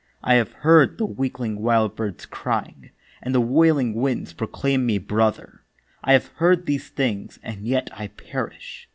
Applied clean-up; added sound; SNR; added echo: none; none; none; none.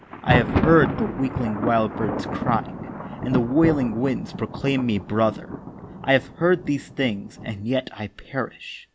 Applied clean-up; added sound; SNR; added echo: none; Thunder; 5 dB; none.